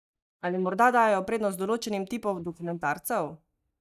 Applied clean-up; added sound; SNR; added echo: neural mask model DeepFilterNet 3.